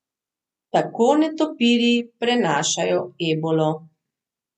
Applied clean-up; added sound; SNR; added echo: none; none; none; none.